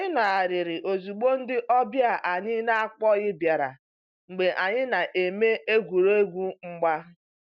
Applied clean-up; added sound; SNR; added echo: none; none; none; none.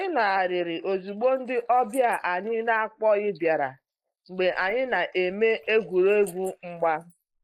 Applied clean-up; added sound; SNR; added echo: neural mask model Resemble Enhance denoiser.